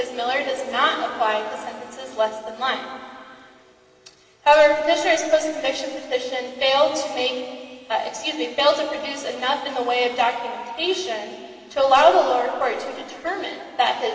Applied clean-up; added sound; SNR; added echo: none; none; none; reverberation time 2.7 s.